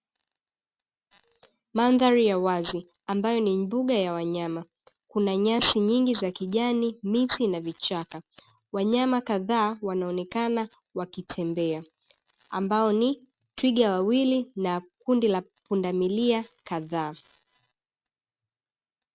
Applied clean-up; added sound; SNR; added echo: none; none; none; none.